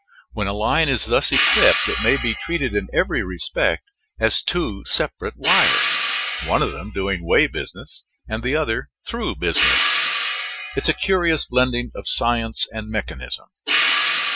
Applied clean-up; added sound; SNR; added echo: classical method Wiener filter.